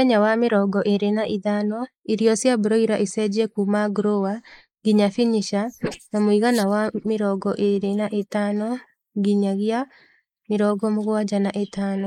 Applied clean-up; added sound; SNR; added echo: neural mask model Resemble Enhance denoiser.